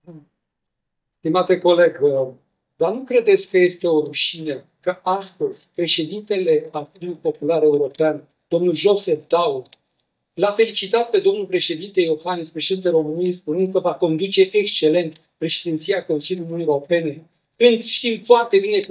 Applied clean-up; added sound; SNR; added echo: neural mask model DeepFilterNet 3.